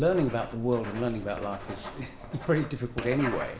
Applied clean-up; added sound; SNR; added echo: none; Writing; 10 dB; reverberation time 2.0 s.